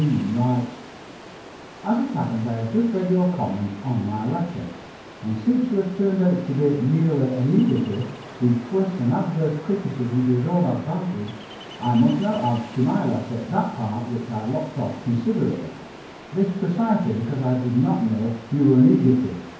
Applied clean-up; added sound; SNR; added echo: none; Ocean; 18 dB; reverberation time 0.9 s.